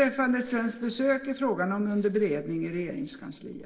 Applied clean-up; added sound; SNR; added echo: neural separator model SepFormer DNS4.